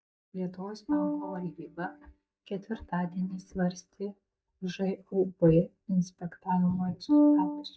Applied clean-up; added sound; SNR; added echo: neural mask model DeepFilterNet 3.